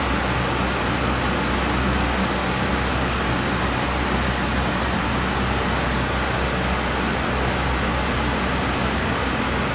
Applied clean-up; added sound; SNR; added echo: none; none; none; none.